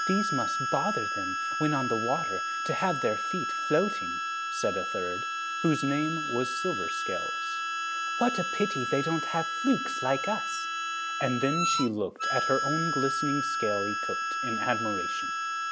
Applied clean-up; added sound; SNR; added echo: none; Harmonica; 0 dB; none.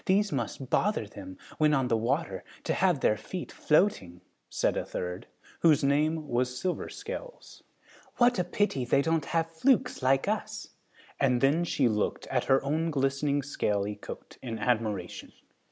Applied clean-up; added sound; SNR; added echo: none; none; none; none.